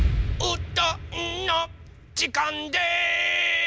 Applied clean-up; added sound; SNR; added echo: none; Explosion; 5 dB; none.